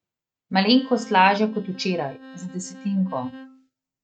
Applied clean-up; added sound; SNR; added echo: neural mask model RNNoise.